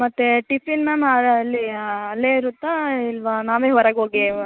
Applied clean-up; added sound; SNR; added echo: none; none; none; none.